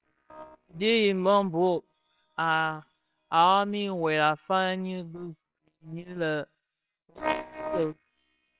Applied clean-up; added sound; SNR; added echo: neural separator model SepFormer WHAMR!.